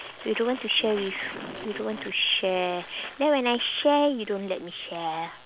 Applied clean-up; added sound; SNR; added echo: none; none; none; none.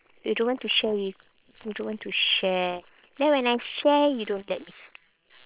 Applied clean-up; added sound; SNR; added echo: neural separator model SepFormer WHAM!.